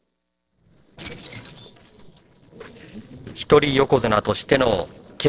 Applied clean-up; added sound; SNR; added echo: neural separator model SepFormer DNS4.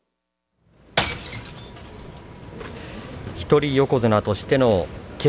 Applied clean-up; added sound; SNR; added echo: none; Shatter / Crushing; 6 dB; none.